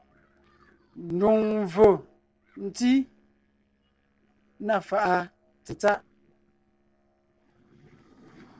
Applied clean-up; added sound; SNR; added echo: neural separator model SepFormer DNS4.